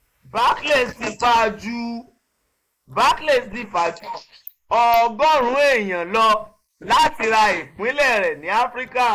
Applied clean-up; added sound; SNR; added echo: neural mask model Resemble Enhance denoiser.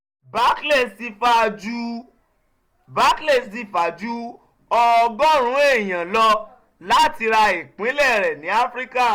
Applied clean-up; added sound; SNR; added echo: none; none; none; none.